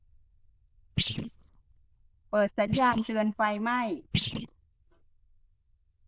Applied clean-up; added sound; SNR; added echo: neural diffusion model UNIVERSE++.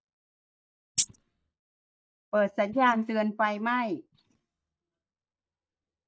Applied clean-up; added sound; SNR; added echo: neural mask model DeepFilterNet 3.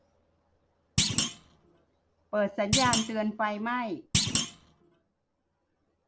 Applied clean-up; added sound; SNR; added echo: none; Thump, thud; -2 dB; none.